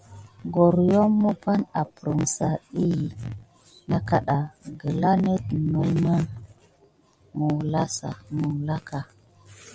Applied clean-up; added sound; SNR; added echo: none; none; none; none.